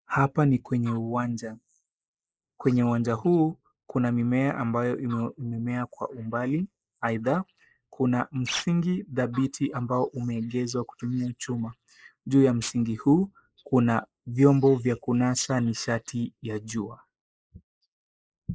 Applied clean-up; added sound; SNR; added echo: neural mask model Resemble Enhance denoiser.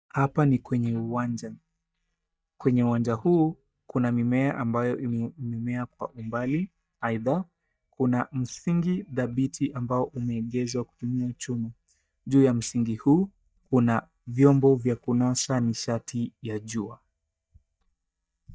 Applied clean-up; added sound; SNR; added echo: neural mask model DeepFilterNet 3.